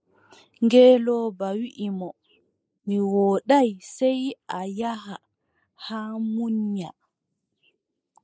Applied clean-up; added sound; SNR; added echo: neural mask model Resemble Enhance denoiser.